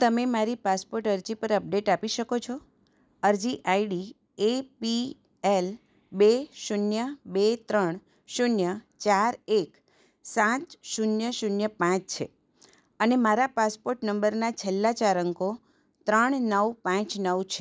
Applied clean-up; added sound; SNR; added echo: none; none; none; none.